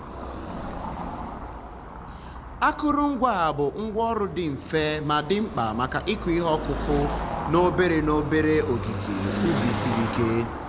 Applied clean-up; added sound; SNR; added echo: none; Car passing by / Traffic noise, roadway noise; 6 dB; none.